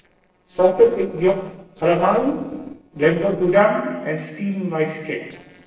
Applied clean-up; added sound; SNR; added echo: neural separator model SepFormer DNS4.